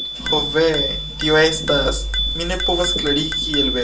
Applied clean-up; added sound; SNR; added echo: none; Bicycle bell; 3 dB; reverberation time 0.2 s.